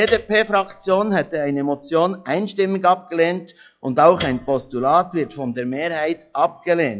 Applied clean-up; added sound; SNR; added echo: classical method log-MMSE.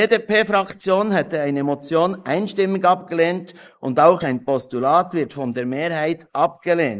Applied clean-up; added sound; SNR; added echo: neural mask model Resemble Enhance denoiser.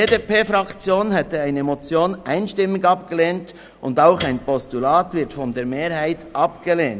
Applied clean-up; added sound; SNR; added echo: none; Piano; 20 dB; none.